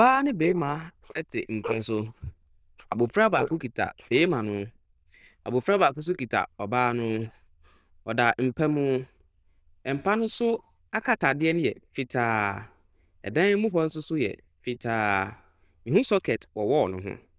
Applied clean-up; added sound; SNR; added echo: neural diffusion model UNIVERSE++.